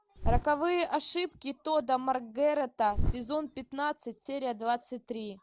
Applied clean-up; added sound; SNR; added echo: none; Bird; 5 dB; none.